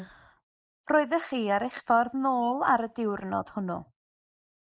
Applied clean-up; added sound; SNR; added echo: neural mask model Resemble Enhance denoiser.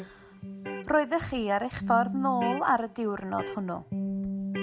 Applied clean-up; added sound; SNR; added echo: none; Electric guitar; 6 dB; none.